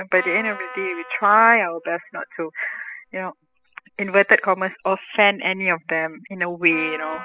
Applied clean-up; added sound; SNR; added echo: classical method spectral subtraction.